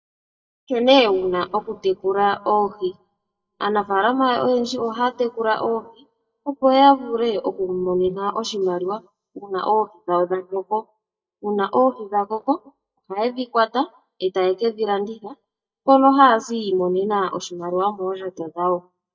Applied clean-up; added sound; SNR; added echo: neural mask model DeepFilterNet 3.